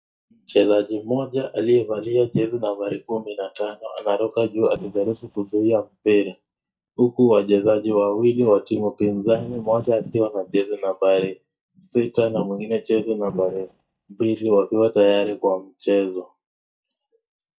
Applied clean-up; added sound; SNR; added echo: neural mask model DeepFilterNet 3.